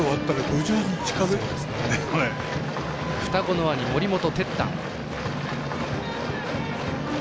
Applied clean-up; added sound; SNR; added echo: none; none; none; none.